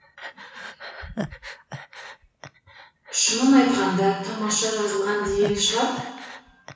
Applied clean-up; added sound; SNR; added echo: none; Breathing; 14 dB; reverberation time 1.1 s.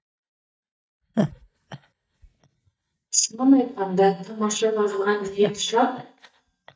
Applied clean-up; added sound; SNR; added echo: neural mask model DeepFilterNet 3.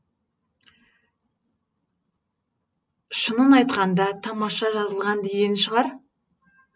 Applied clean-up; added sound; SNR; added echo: none; none; none; none.